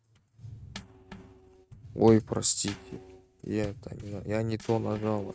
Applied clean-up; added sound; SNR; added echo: neural mask model RNNoise.